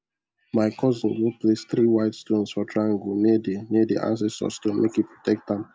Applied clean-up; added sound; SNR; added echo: none; none; none; none.